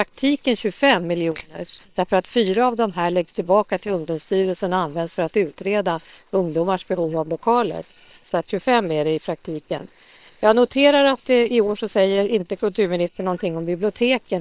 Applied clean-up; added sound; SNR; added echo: neural separator model SepFormer WHAM!.